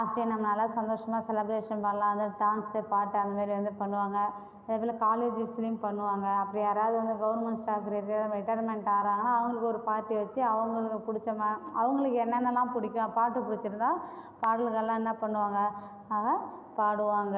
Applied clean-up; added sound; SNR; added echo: none; none; none; none.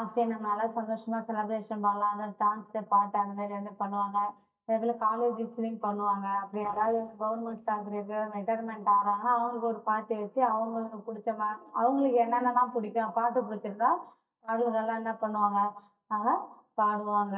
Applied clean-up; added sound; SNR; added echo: neural mask model DeepFilterNet 3.